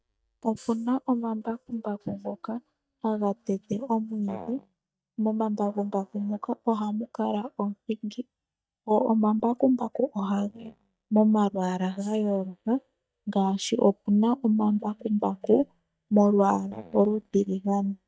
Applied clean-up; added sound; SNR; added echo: neural mask model DeepFilterNet 3.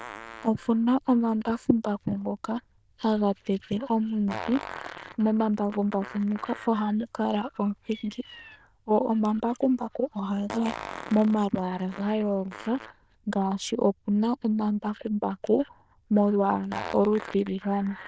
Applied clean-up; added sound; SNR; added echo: neural diffusion model UNIVERSE++.